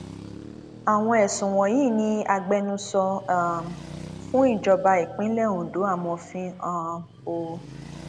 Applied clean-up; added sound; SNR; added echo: none; Traffic noise, roadway noise; 17 dB; none.